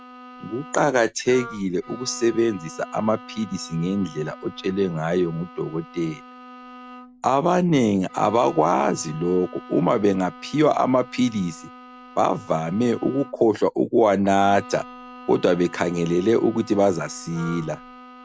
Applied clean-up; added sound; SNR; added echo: none; Wind instrument, woodwind instrument + Bowed string instrument; 19 dB; none.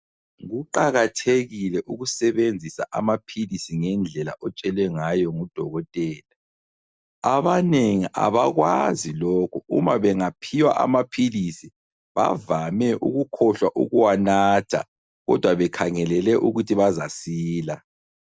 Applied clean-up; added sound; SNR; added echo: none; none; none; none.